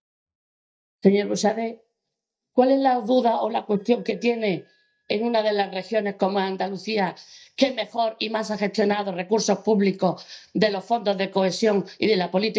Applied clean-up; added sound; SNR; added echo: neural mask model DeepFilterNet 3.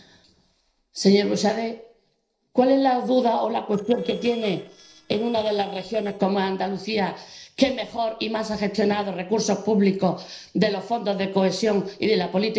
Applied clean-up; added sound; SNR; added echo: neural separator model SepFormer DNS4.